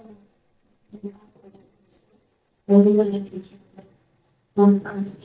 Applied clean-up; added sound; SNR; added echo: neural mask model DeepFilterNet 3.